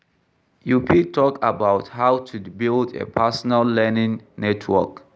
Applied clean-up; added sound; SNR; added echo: none; none; none; none.